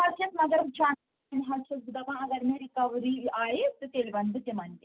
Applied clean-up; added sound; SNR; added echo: none; none; none; none.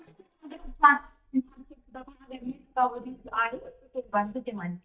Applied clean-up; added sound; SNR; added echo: neural mask model DeepFilterNet 3.